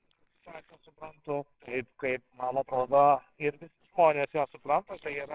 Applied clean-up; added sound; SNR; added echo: neural separator model SepFormer WHAMR!.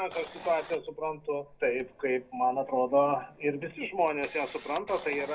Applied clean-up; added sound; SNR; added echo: none; Camera; 19 dB; reverberation time 0.3 s.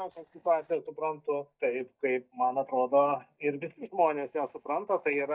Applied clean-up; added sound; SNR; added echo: neural mask model DeepFilterNet 3.